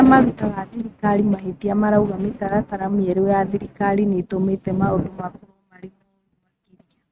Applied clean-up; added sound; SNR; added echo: neural mask model RNNoise.